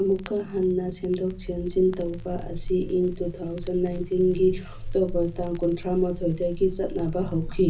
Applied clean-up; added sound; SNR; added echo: none; Crackle; 9 dB; reverberation time 0.4 s.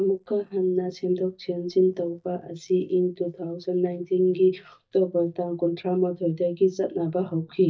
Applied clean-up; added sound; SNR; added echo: neural mask model DeepFilterNet 3.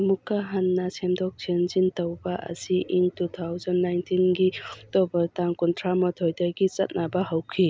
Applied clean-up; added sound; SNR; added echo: none; none; none; none.